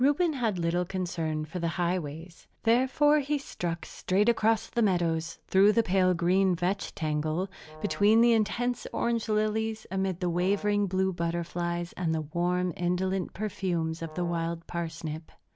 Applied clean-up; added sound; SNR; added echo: none; Brass instrument; 19 dB; none.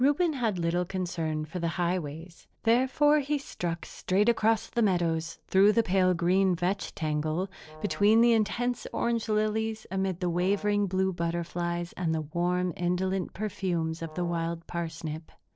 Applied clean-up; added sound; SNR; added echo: neural separator model SepFormer DNS4.